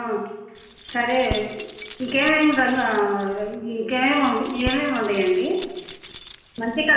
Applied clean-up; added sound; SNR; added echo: none; Keys jangling; 10 dB; reverberation time 1.1 s.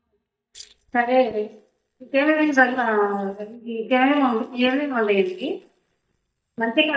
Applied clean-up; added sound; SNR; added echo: neural mask model DeepFilterNet 3.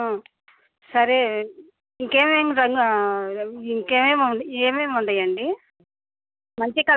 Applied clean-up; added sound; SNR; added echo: none; none; none; none.